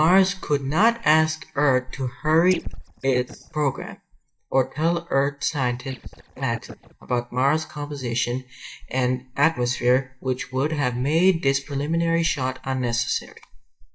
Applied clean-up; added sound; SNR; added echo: neural mask model DeepFilterNet 3.